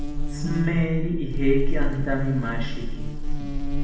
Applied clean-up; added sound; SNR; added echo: none; Buzz; -3 dB; reverberation time 0.9 s.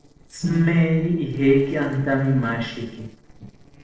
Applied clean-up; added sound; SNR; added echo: neural separator model SepFormer DNS4.